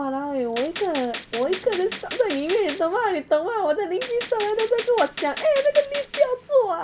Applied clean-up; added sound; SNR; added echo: none; Gunshot, gunfire; 13 dB; none.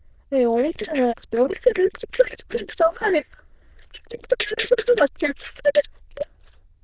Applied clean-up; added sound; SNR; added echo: neural diffusion model UNIVERSE++.